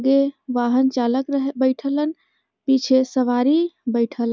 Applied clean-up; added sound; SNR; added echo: none; none; none; none.